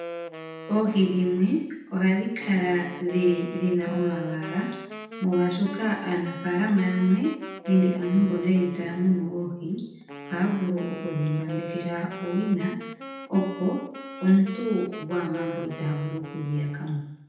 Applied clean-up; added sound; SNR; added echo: none; Wind instrument, woodwind instrument; 13 dB; reverberation time 0.9 s.